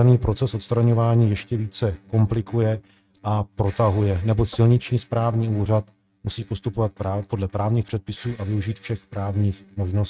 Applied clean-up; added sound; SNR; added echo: neural mask model RNNoise.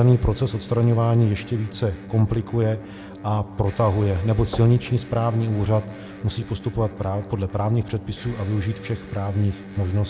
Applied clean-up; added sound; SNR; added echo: none; Electric guitar + Knock / Wood / Percussion; 16 dB; none.